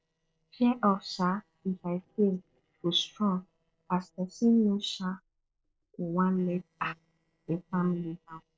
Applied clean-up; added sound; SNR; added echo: neural separator model SepFormer DNS4.